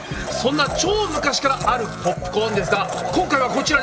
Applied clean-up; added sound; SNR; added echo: none; Domestic sounds, home sounds; 8 dB; reverberation time 0.3 s.